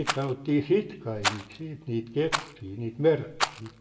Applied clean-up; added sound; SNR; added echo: none; Rattle; 6 dB; reverberation time 0.9 s.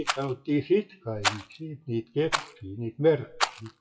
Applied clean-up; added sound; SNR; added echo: classical method WPE with log-MMSE.